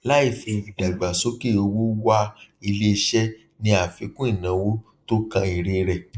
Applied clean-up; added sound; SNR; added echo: neural mask model Resemble Enhance denoiser.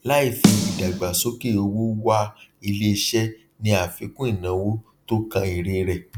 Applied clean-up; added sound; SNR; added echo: none; Snare drum; 2 dB; none.